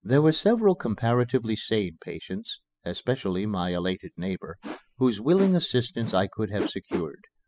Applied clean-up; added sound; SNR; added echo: classical method spectral subtraction.